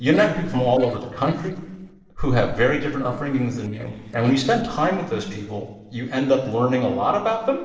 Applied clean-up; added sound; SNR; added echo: neural separator model SepFormer DNS4.